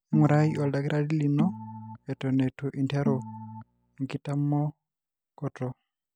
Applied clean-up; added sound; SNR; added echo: none; Organ; 7 dB; none.